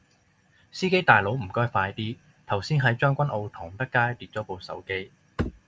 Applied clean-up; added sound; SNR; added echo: none; none; none; none.